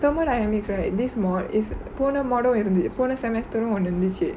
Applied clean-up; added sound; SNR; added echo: none; none; none; none.